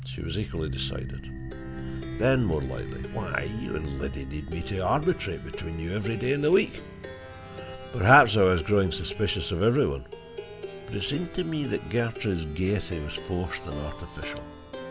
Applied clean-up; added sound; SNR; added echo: none; Plucked string instrument; 10 dB; none.